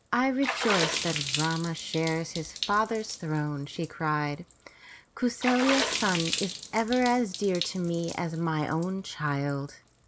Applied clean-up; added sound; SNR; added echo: none; Water / Splash, splatter; 7 dB; none.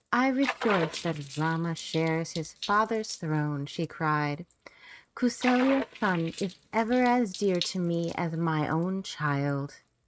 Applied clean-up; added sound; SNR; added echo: neural mask model RNNoise.